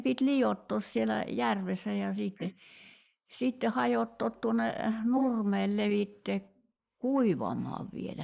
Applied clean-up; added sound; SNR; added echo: neural mask model Resemble Enhance denoiser.